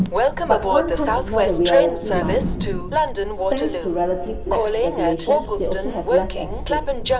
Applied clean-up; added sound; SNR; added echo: none; Train; -3 dB; reverberation time 2.0 s.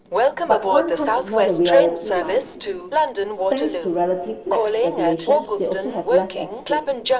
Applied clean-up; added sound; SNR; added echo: neural separator model SepFormer DNS4.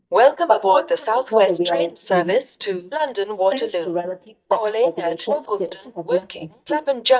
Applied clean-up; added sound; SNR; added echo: neural mask model DeepFilterNet 3.